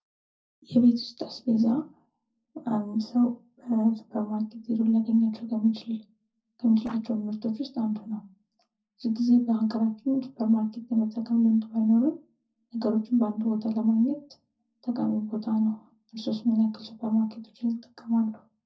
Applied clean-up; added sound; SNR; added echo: neural separator model SepFormer DNS4.